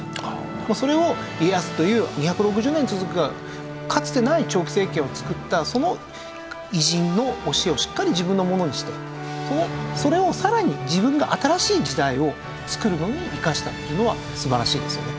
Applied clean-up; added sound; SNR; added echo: none; Bowed string instrument; 13 dB; none.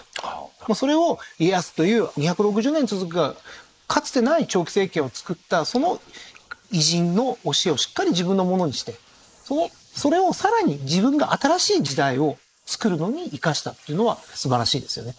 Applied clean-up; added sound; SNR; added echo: neural mask model Resemble Enhance denoiser.